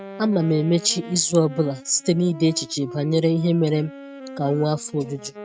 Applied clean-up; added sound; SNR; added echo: neural mask model RNNoise.